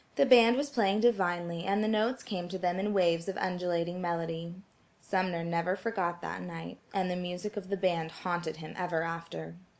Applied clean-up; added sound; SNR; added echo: none; none; none; none.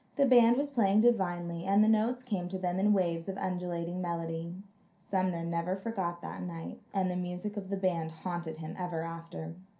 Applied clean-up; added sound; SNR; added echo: none; none; none; reverberation time 0.3 s.